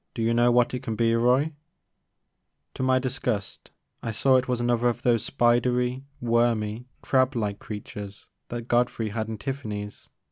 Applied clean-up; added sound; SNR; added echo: none; none; none; none.